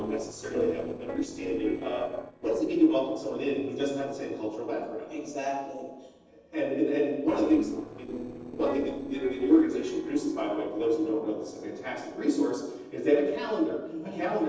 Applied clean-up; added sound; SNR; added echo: neural separator model SepFormer DNS4.